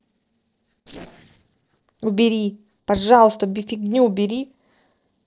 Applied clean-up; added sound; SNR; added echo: neural separator model SepFormer DNS4.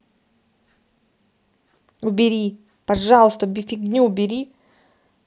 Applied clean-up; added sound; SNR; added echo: none; none; none; none.